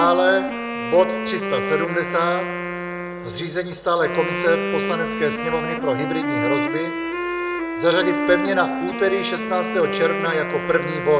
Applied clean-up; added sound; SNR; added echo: none; Wind instrument, woodwind instrument; 3 dB; reverberation time 0.8 s.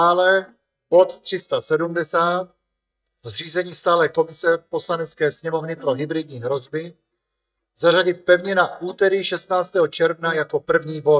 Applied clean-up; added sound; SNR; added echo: neural mask model DeepFilterNet 3.